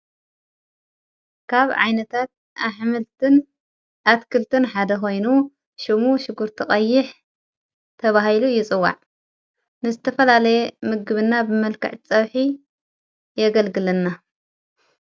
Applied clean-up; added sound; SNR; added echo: none; none; none; none.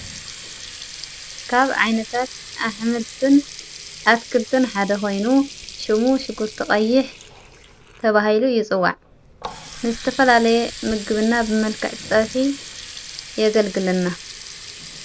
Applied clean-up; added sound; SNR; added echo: none; Water tap, faucet; 15 dB; none.